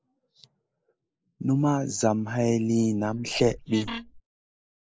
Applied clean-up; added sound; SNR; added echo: neural mask model Resemble Enhance denoiser.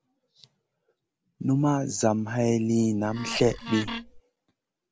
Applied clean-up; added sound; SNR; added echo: none; Wood; 9 dB; none.